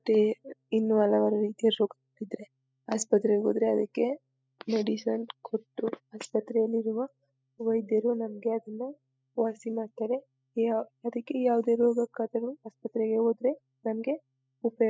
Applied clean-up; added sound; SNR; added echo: classical method spectral subtraction.